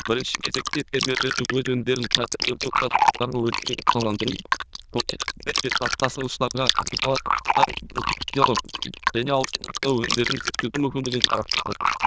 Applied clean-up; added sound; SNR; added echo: neural diffusion model UNIVERSE++.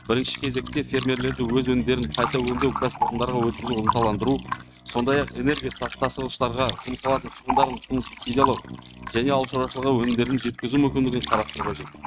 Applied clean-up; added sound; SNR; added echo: neural mask model RNNoise.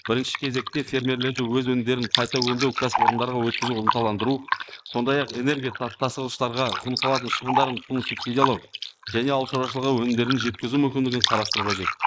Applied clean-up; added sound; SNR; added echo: neural mask model Resemble Enhance denoiser.